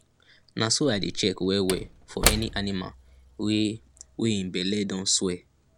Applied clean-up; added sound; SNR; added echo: none; Slam / Wood; 7 dB; none.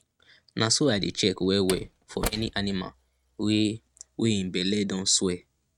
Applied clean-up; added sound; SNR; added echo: neural mask model RNNoise.